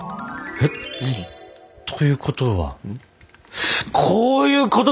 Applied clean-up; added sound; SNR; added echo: none; none; none; none.